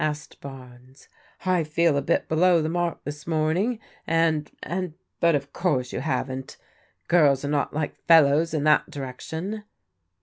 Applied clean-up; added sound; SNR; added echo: none; none; none; none.